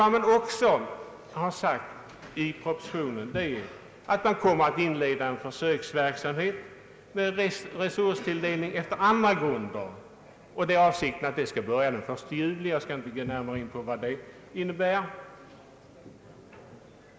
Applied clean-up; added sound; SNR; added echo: none; none; none; none.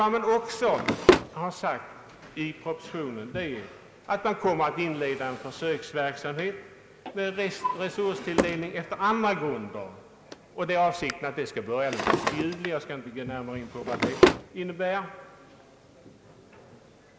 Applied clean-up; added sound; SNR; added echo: none; Drawer open or close; 2 dB; none.